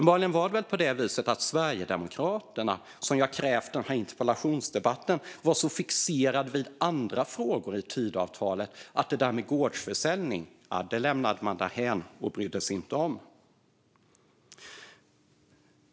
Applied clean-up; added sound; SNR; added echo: none; none; none; none.